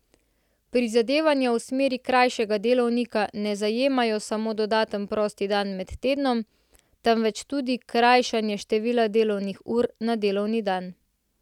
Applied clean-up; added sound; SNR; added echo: none; none; none; none.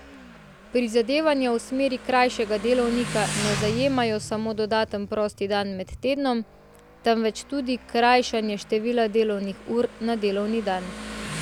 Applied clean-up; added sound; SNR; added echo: none; Motorcycle; 13 dB; none.